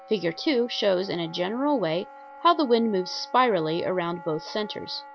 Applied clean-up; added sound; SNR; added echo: none; Wind instrument, woodwind instrument; 18 dB; none.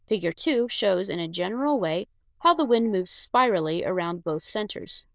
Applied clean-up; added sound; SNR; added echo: neural diffusion model UNIVERSE++.